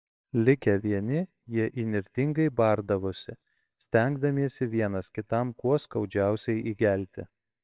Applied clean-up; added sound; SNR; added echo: neural separator model SepFormer WHAMR!.